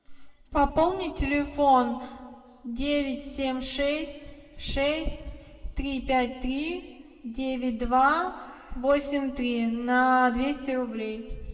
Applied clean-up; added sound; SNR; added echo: none; none; none; reverberation time 1.4 s.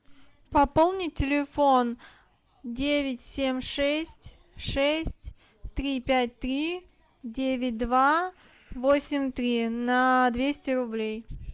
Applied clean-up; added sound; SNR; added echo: none; none; none; none.